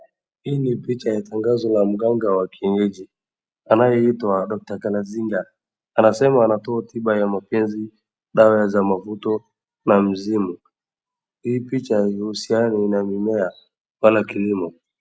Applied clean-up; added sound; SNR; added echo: none; none; none; none.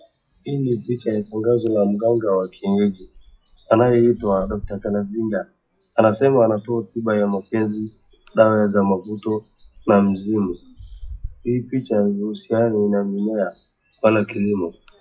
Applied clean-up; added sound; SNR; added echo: classical method WPE with log-MMSE.